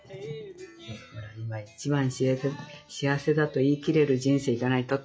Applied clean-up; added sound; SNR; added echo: classical method log-MMSE.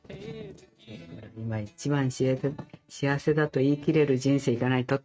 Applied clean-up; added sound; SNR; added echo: neural mask model RNNoise.